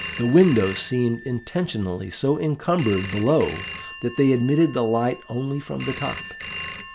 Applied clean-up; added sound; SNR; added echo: none; Telephone; 6 dB; none.